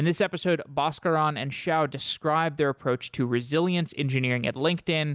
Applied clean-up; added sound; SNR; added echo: none; none; none; none.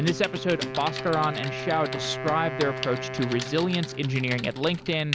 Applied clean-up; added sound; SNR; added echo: none; Typing + Wind instrument, woodwind instrument; 6 dB; none.